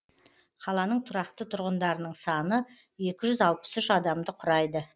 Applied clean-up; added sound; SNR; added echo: none; none; none; none.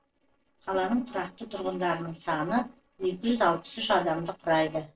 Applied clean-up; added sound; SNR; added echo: neural separator model SepFormer DNS4.